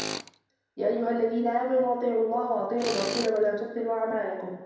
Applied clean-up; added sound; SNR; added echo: none; Tools; 12 dB; reverberation time 0.9 s.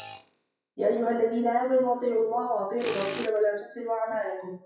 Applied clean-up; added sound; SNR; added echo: classical method WPE with log-MMSE.